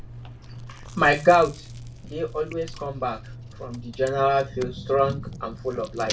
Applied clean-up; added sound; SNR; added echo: none; Chewing, mastication; 14 dB; reverberation time 0.2 s.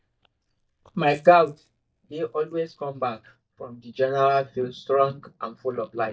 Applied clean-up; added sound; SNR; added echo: neural mask model DeepFilterNet 3.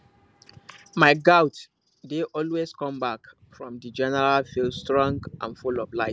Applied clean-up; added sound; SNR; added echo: none; none; none; none.